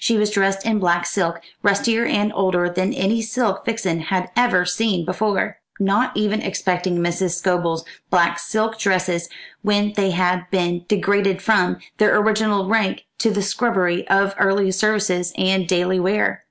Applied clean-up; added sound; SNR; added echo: none; none; none; none.